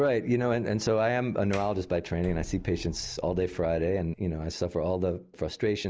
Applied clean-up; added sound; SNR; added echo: none; Sliding door; 17 dB; none.